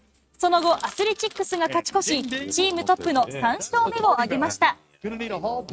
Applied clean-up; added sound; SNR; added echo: neural mask model RNNoise.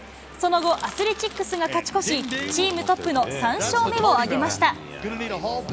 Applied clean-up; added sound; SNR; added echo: none; Crushing; 17 dB; none.